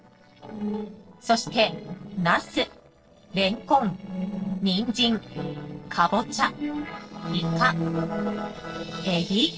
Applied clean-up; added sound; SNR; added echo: neural separator model SepFormer DNS4.